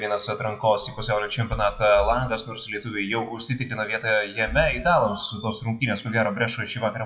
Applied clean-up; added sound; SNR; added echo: classical method WPE with log-MMSE.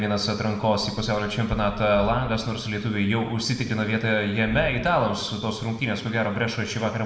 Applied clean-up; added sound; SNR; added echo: none; Boom; 17 dB; reverberation time 1.1 s.